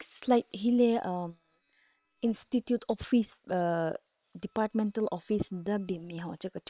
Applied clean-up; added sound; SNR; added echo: neural separator model SepFormer WHAM!.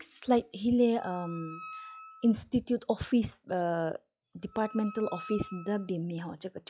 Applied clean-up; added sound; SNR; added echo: classical method log-MMSE.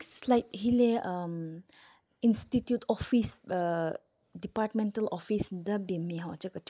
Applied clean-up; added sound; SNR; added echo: neural mask model Resemble Enhance denoiser.